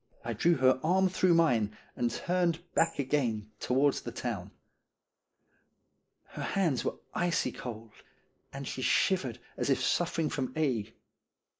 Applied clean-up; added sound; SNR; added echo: neural mask model Resemble Enhance denoiser.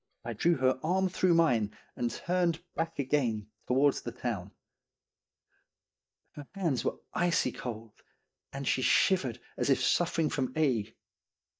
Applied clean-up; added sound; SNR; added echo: neural mask model DeepFilterNet 3.